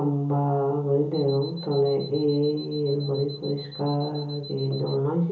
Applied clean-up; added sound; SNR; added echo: none; Alarm; 17 dB; reverberation time 0.8 s.